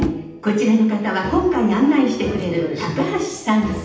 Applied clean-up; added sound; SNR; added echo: none; Drawer open or close; 20 dB; reverberation time 0.8 s.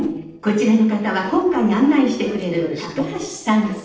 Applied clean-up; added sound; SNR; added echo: neural separator model SepFormer DNS4.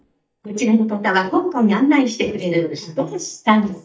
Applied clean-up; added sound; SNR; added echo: neural mask model DeepFilterNet 3.